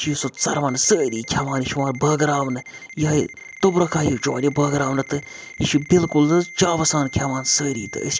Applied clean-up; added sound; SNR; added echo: none; Ringtone; 18 dB; none.